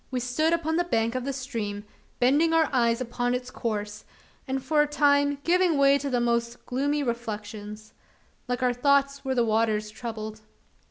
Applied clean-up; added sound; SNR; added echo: none; none; none; none.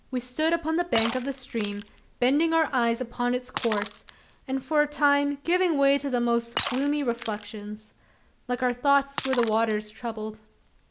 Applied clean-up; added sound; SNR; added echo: none; Shatter; 12 dB; none.